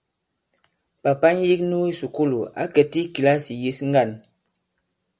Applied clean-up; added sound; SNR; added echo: none; none; none; none.